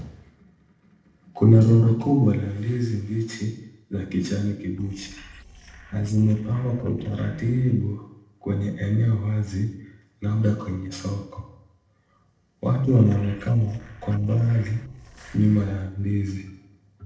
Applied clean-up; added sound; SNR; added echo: neural separator model SepFormer DNS4.